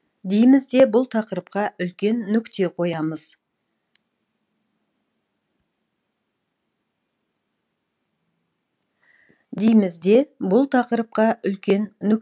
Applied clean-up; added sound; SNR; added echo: none; none; none; none.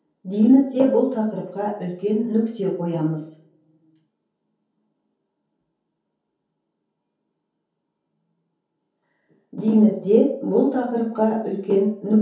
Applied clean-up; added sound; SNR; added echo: none; none; none; reverberation time 0.6 s.